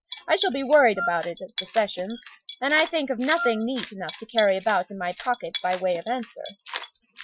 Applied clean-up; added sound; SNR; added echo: classical method Wiener filter.